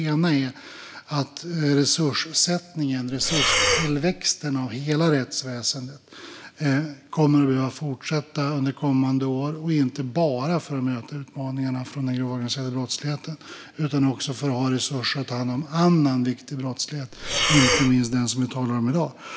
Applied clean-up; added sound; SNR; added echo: none; Breathing; 0 dB; none.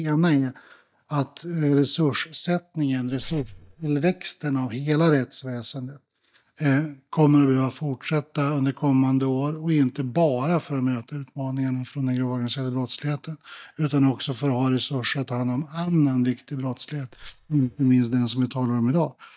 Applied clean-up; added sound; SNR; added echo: neural mask model DeepFilterNet 3.